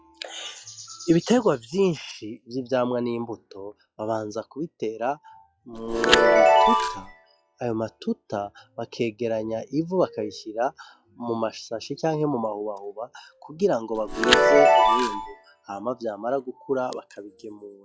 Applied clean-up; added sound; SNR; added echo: classical method log-MMSE.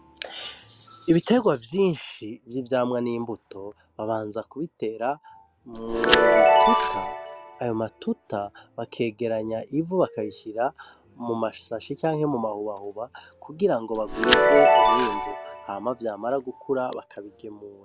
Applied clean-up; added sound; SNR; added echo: none; Chime; -5 dB; none.